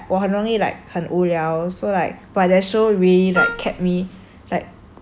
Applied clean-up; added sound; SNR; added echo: none; Wind instrument, woodwind instrument; 5 dB; none.